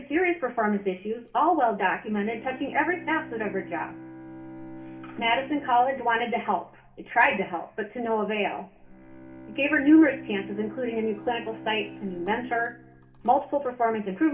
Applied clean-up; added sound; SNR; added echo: none; Bowed string instrument; 18 dB; reverberation time 0.3 s.